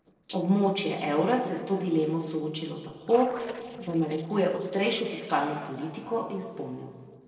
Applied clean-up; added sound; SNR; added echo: neural separator model SepFormer DNS4.